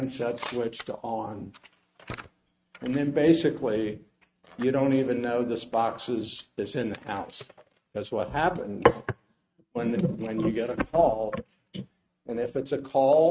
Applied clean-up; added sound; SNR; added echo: neural mask model RNNoise.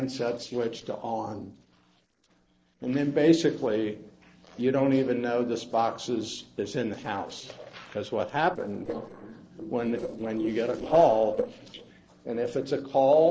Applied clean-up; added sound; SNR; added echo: neural separator model SepFormer DNS4.